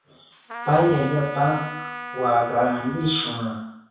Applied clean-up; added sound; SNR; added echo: none; Trumpet; 12 dB; reverberation time 0.7 s.